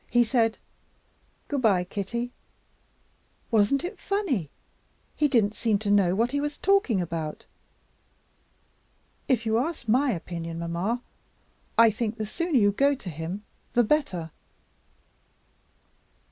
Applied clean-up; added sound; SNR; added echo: none; none; none; none.